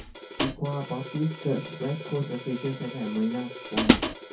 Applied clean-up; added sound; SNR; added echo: none; Hi-hat; 0 dB; reverberation time 0.3 s.